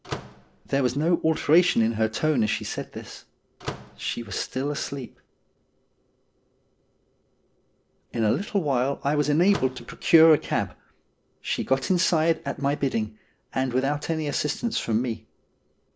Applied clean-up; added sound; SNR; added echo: none; Slam / Microwave oven; 13 dB; none.